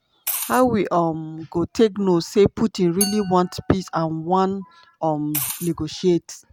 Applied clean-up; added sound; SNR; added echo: none; Glass + Liquid; 10 dB; none.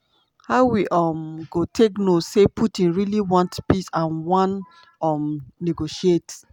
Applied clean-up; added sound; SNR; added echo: none; none; none; none.